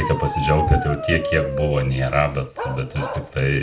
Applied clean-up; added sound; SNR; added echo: none; Bark; 6 dB; reverberation time 0.3 s.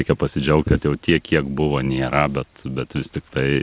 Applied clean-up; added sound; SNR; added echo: none; none; none; none.